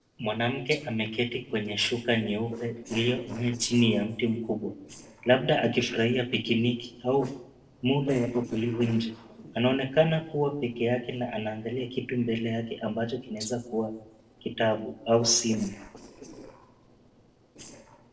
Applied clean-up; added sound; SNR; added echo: neural separator model SepFormer DNS4.